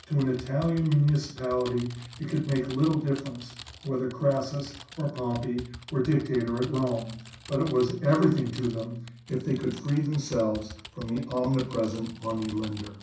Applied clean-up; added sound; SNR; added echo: none; Typing; 18 dB; reverberation time 0.6 s.